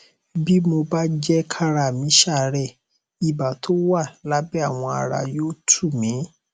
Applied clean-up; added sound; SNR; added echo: none; none; none; none.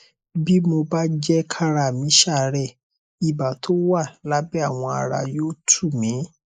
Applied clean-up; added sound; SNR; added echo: neural mask model Resemble Enhance denoiser.